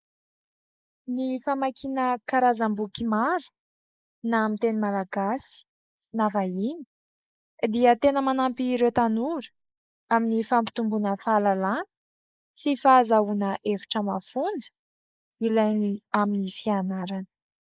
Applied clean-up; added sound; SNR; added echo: neural mask model Resemble Enhance denoiser.